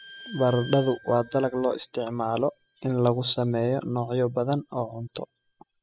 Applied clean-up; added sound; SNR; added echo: classical method spectral subtraction.